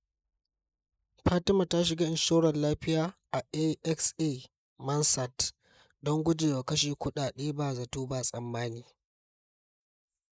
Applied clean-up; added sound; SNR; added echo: neural mask model Resemble Enhance denoiser.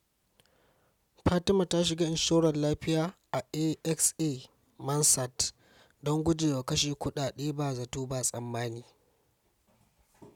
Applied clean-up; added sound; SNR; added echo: none; none; none; none.